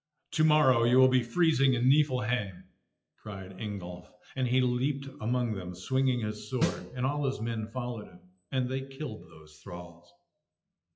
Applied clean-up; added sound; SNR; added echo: classical method WPE with log-MMSE.